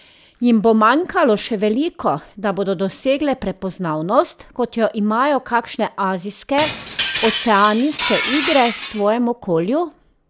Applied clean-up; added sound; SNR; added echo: none; Glass; 4 dB; none.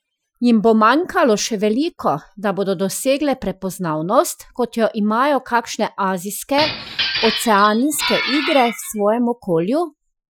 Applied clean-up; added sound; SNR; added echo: classical method Wiener filter.